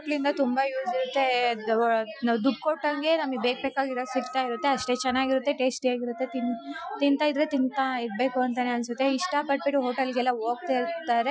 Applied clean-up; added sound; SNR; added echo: classical method Wiener filter.